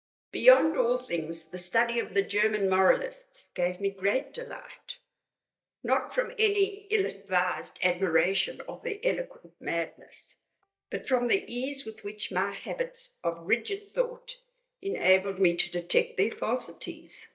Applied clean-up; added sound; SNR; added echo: neural mask model DeepFilterNet 3.